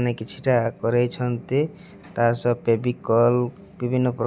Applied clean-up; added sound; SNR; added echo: none; none; none; none.